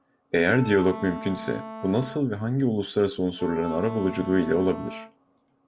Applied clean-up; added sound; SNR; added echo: none; Wind instrument, woodwind instrument; 13 dB; none.